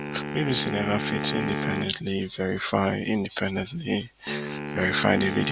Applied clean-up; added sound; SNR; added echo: none; Wind instrument, woodwind instrument; 7 dB; none.